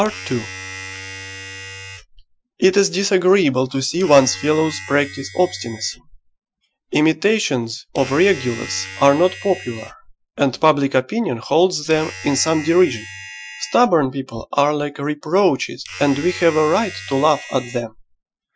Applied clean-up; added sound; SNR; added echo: classical method Wiener filter.